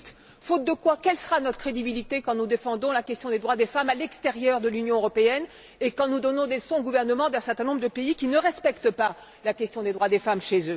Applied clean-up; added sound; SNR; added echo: none; none; none; none.